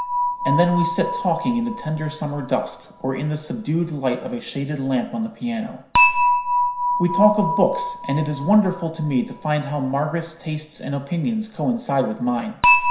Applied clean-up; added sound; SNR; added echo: none; Dishes, pots, and pans / Chink, clink; 2 dB; reverberation time 0.5 s.